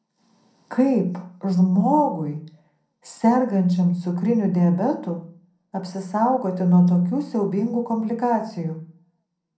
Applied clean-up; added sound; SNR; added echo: none; none; none; reverberation time 0.6 s.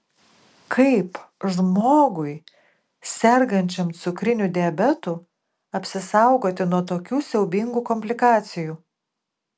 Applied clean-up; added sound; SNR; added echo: none; none; none; none.